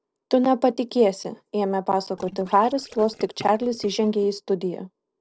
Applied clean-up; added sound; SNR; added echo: neural separator model SepFormer DNS4.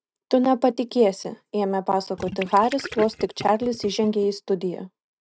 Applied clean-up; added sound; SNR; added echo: neural mask model RNNoise.